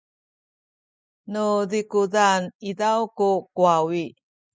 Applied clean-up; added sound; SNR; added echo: none; none; none; none.